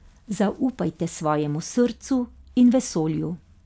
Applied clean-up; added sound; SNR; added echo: none; none; none; none.